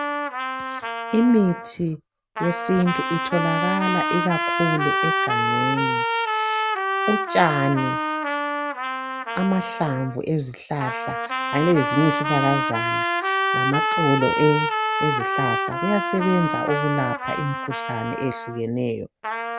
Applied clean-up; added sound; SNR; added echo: none; Trumpet; 1 dB; none.